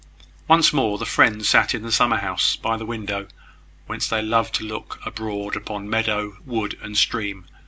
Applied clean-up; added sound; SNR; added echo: none; none; none; none.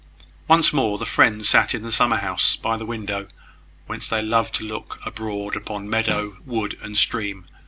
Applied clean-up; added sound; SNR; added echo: none; Snare drum; 14 dB; none.